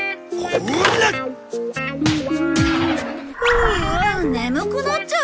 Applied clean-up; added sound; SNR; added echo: none; Animal; 4 dB; none.